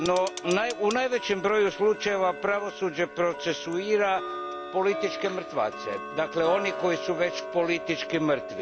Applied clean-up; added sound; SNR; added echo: none; Tick-tock; 10 dB; none.